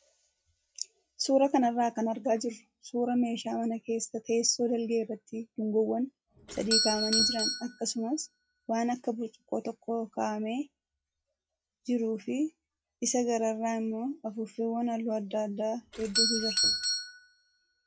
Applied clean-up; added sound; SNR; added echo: classical method log-MMSE.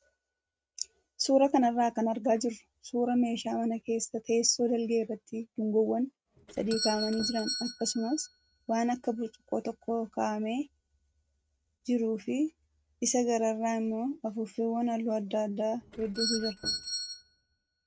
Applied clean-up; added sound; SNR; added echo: neural mask model RNNoise.